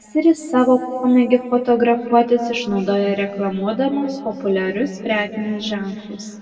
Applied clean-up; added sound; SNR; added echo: none; none; none; reverberation time 2.1 s.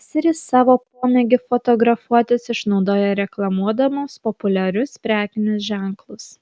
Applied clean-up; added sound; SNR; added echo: none; none; none; none.